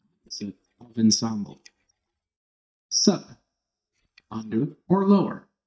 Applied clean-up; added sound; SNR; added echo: neural mask model DeepFilterNet 3.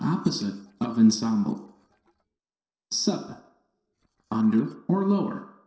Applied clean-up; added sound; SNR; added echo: neural separator model SepFormer DNS4.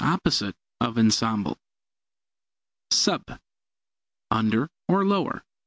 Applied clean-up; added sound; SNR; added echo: none; none; none; none.